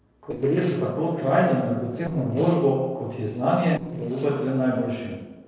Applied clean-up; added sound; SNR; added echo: neural separator model SepFormer DNS4.